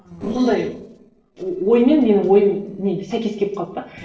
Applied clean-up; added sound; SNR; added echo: neural separator model SepFormer DNS4.